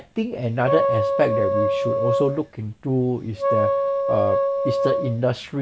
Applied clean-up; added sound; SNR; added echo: none; Wind instrument, woodwind instrument; -2 dB; none.